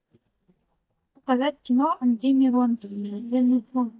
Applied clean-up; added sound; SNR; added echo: neural mask model DeepFilterNet 3.